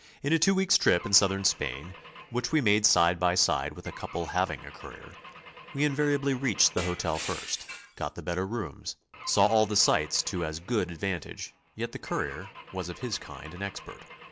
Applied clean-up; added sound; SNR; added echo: none; Glass / Engine / Car; 17 dB; none.